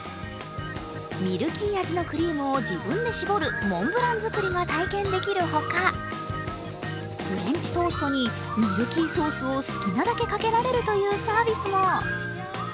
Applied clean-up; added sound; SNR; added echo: none; none; none; none.